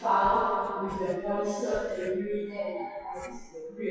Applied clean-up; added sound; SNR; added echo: classical method WPE with log-MMSE.